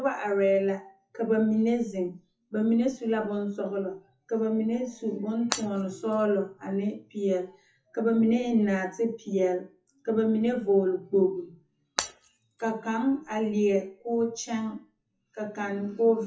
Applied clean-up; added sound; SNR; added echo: classical method WPE with log-MMSE.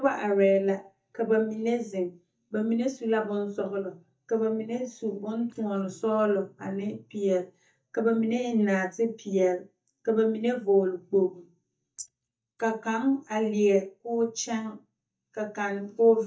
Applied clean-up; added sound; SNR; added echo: neural mask model DeepFilterNet 3.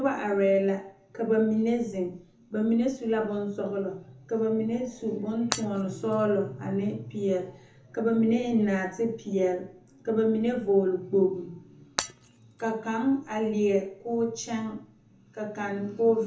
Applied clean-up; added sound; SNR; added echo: none; Shatter; 11 dB; reverberation time 0.6 s.